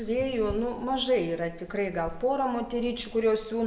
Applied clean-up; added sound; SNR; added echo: none; none; none; none.